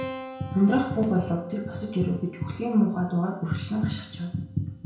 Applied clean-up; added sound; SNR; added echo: none; Keyboard (musical); 16 dB; reverberation time 0.5 s.